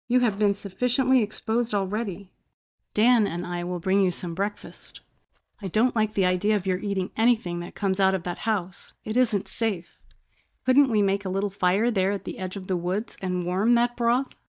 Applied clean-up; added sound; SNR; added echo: neural mask model DeepFilterNet 3.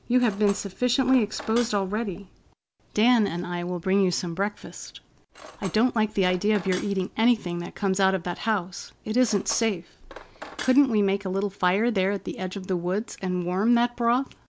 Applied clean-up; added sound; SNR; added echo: none; Cutlery, silverware; 17 dB; none.